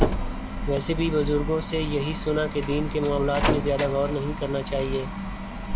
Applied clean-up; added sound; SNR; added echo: none; Slam; 2 dB; none.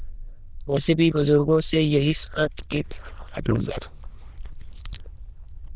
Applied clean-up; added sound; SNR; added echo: neural diffusion model UNIVERSE++.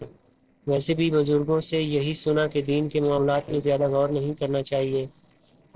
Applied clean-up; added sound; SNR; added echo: neural separator model SepFormer DNS4.